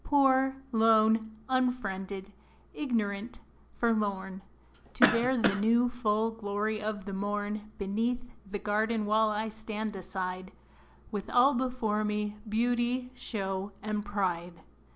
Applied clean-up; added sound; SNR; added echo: none; Cough; 1 dB; none.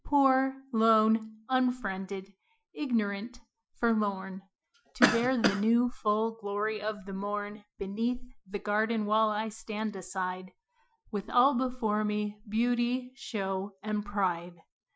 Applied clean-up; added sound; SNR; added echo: classical method Wiener filter.